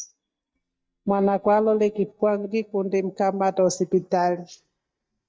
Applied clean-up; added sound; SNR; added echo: neural mask model DeepFilterNet 3.